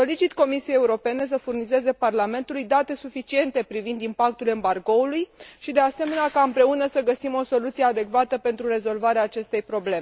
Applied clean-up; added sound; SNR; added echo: none; none; none; none.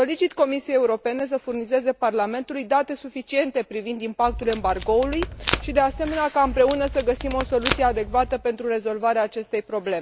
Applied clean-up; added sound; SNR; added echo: none; Packing tape, duct tape; 8 dB; none.